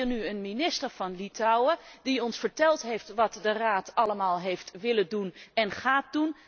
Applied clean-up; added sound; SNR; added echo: none; none; none; none.